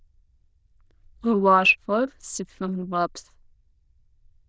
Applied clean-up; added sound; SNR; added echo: neural diffusion model UNIVERSE++.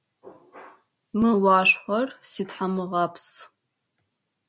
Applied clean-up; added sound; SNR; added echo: none; none; none; none.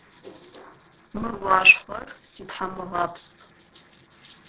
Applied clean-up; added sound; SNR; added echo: neural separator model SepFormer DNS4.